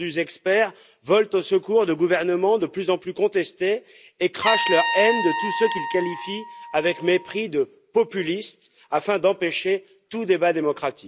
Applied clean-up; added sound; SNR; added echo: none; Trumpet; 9 dB; none.